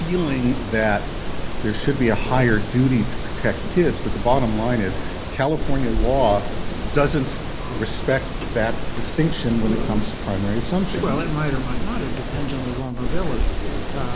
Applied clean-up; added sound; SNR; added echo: none; Insect; 1 dB; none.